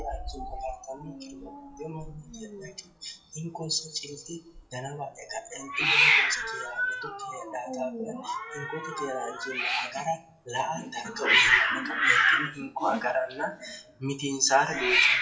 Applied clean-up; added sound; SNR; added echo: classical method WPE with log-MMSE.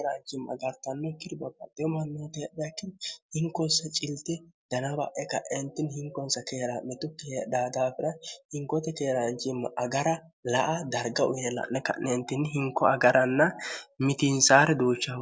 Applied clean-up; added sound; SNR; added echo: none; none; none; none.